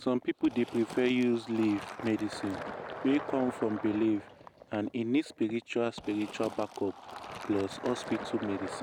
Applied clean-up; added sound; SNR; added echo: none; Fill (with liquid); 12 dB; none.